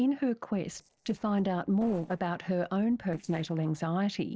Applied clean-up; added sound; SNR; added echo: neural separator model SepFormer DNS4.